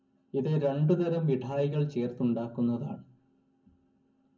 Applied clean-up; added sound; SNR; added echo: none; none; none; reverberation time 0.3 s.